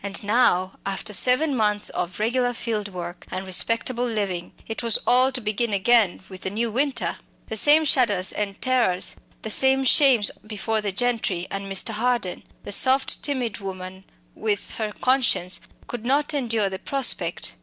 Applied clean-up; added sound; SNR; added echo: none; none; none; none.